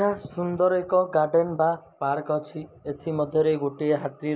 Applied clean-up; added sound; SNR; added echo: none; none; none; none.